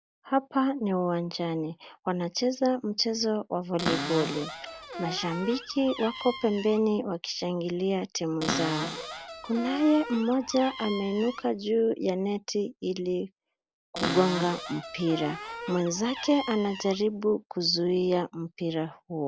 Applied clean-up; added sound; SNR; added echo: none; Cupboard open or close; 8 dB; none.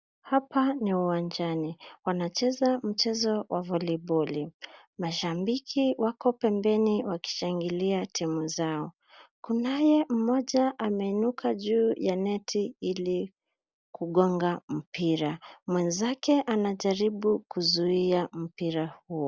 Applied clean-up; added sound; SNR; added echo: none; none; none; none.